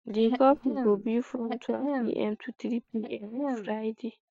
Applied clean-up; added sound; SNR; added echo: neural mask model DeepFilterNet 3.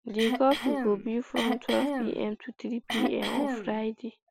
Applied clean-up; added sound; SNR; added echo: neural mask model Resemble Enhance denoiser.